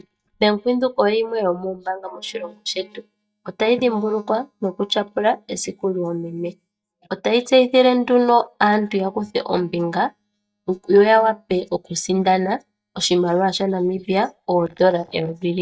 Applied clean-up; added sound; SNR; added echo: neural mask model DeepFilterNet 3.